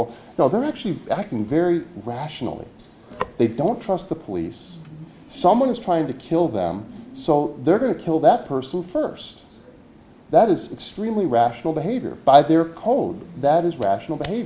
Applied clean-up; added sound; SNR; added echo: none; none; none; none.